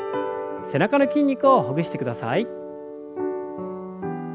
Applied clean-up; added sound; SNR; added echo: none; none; none; none.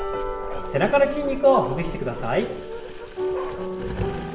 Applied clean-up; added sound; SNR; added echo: none; Bark; 9 dB; reverberation time 0.8 s.